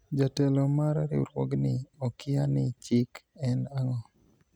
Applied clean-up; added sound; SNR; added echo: none; none; none; none.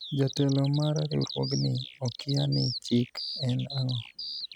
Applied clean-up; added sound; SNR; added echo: neural mask model RNNoise.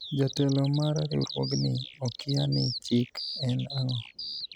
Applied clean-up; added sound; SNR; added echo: neural mask model Resemble Enhance denoiser.